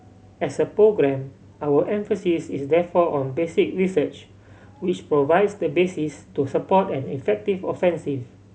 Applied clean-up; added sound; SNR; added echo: none; none; none; none.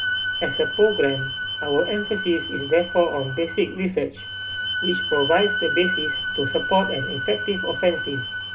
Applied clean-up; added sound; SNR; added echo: none; Bowed string instrument; 3 dB; reverberation time 0.2 s.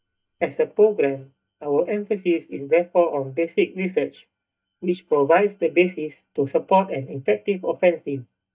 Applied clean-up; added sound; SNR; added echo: neural mask model DeepFilterNet 3.